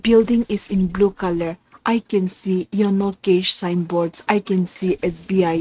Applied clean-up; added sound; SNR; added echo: neural mask model RNNoise.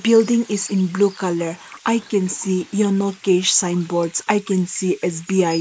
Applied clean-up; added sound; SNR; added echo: neural mask model Resemble Enhance denoiser.